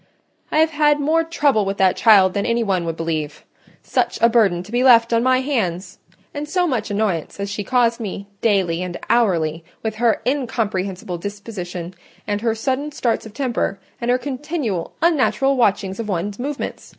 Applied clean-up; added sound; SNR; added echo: none; none; none; none.